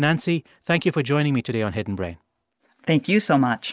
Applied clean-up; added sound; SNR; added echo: none; none; none; none.